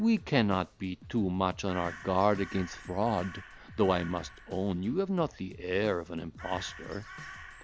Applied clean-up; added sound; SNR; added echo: none; Drum kit + Crow; 16 dB; none.